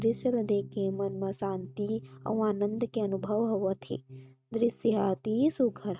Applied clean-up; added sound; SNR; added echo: neural mask model RNNoise.